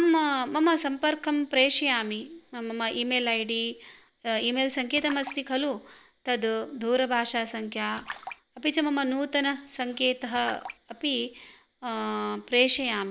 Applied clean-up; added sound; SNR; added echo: none; Splash, splatter; 18 dB; none.